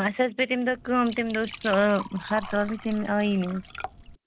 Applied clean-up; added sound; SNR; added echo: none; Liquid; 14 dB; none.